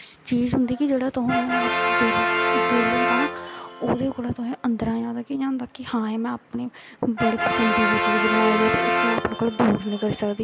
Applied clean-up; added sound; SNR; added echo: none; Brass instrument; 1 dB; none.